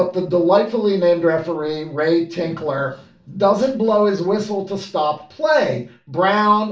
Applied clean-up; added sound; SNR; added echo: none; none; none; reverberation time 0.3 s.